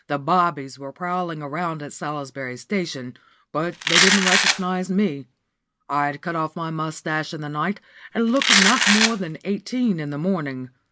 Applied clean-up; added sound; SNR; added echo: none; Domestic sounds, home sounds; -5 dB; none.